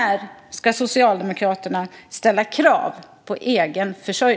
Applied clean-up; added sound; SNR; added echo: none; none; none; none.